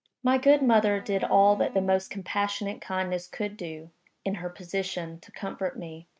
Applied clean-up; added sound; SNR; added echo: neural mask model RNNoise.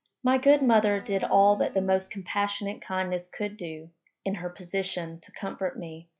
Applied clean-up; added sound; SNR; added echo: classical method log-MMSE.